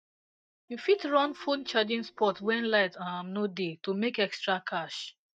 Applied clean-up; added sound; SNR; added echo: neural mask model DeepFilterNet 3.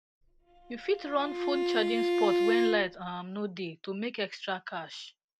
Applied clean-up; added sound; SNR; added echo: none; Bowed string instrument; -4 dB; none.